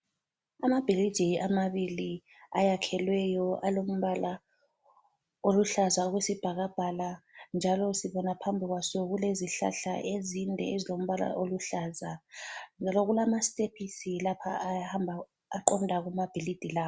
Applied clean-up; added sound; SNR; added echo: none; none; none; none.